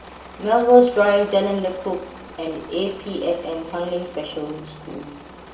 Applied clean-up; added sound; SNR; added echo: none; Engine / Mechanisms; 19 dB; reverberation time 0.2 s.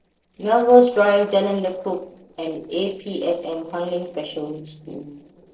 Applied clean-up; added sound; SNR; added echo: neural separator model SepFormer DNS4.